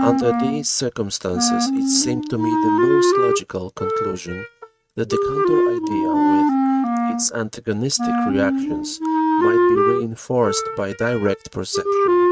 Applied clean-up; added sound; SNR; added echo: neural mask model RNNoise.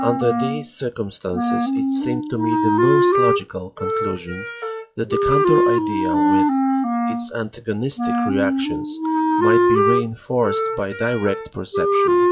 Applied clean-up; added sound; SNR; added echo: classical method log-MMSE.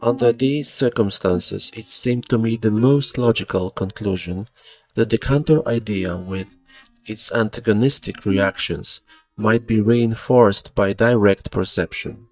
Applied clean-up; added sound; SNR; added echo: neural mask model DeepFilterNet 3.